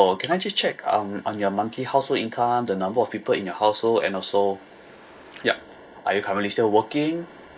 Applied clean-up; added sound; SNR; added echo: neural mask model Resemble Enhance denoiser.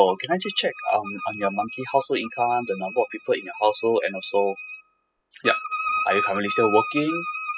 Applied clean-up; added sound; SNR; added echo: classical method spectral subtraction.